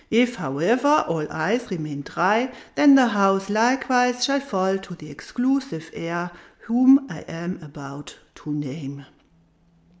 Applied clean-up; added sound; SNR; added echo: none; none; none; none.